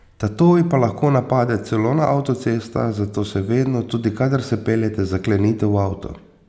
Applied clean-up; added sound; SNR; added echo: none; none; none; none.